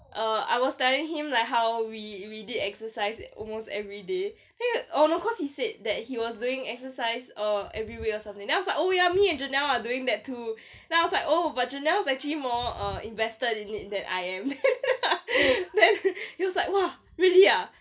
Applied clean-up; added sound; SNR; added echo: none; none; none; none.